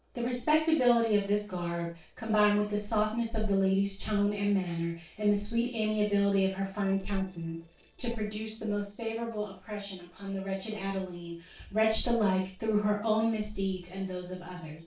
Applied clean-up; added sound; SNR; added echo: neural separator model SepFormer DNS4.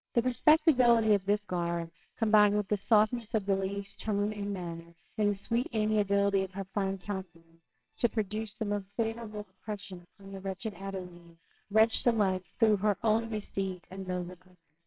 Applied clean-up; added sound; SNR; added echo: neural separator model SepFormer WHAMR!.